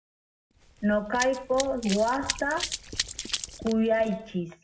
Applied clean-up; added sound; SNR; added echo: none; Run; 8 dB; reverberation time 0.4 s.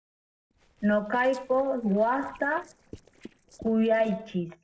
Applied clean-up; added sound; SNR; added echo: neural separator model SepFormer DNS4.